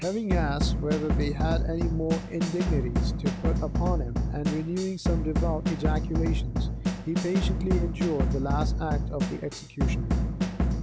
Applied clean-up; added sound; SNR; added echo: none; Drum / Drum kit; -4 dB; none.